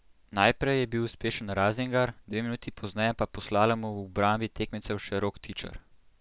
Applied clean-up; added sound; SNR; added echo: none; none; none; none.